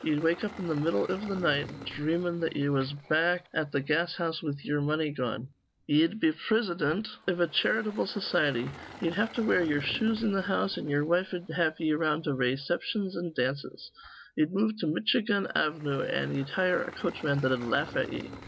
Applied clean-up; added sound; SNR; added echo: none; Engine; 19 dB; none.